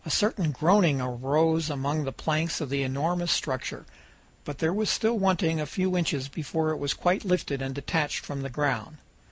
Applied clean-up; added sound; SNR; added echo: none; none; none; none.